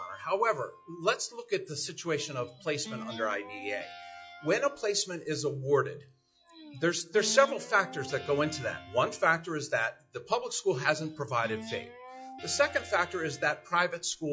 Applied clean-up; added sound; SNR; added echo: classical method log-MMSE.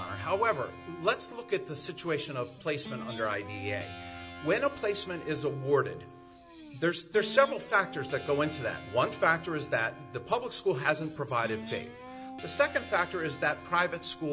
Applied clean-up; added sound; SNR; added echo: none; Guitar; 14 dB; none.